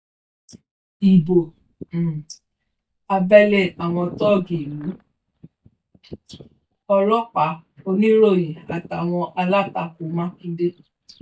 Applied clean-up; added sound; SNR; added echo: neural mask model DeepFilterNet 3.